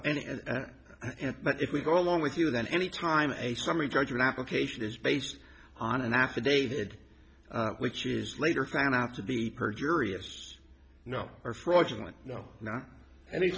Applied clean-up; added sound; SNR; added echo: none; none; none; none.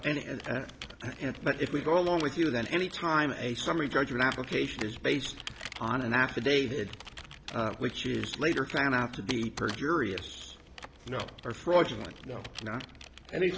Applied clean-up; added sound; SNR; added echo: none; Computer keyboard; 15 dB; none.